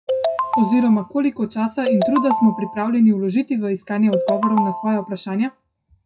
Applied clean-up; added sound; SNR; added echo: classical method WPE with log-MMSE.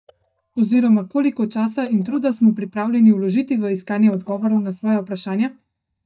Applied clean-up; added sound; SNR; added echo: neural mask model DeepFilterNet 3.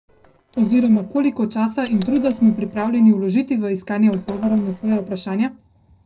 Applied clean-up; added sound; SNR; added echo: neural separator model SepFormer DNS4.